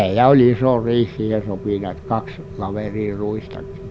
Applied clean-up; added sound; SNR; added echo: none; Rain; 15 dB; none.